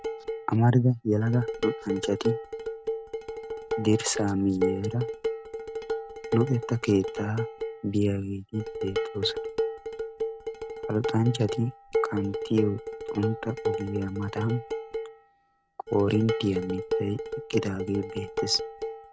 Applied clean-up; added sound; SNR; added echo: none; Dishes, pots, and pans; 5 dB; none.